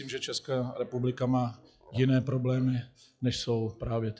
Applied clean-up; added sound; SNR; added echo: classical method log-MMSE.